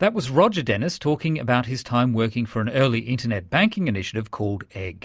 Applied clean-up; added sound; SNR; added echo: none; none; none; none.